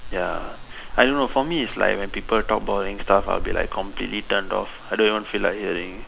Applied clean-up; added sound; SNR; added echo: none; Traffic noise, roadway noise; 8 dB; none.